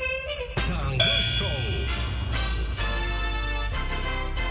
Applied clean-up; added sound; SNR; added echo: none; Hi-hat; 5 dB; none.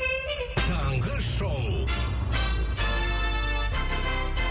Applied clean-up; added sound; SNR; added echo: none; none; none; none.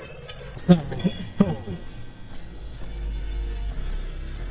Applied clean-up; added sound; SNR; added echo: neural mask model DeepFilterNet 3.